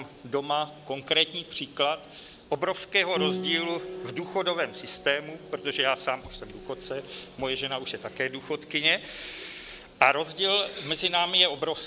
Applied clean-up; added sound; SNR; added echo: none; Piano; 14 dB; none.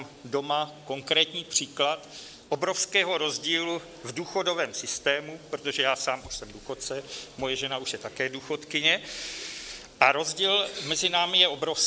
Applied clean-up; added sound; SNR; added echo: none; none; none; none.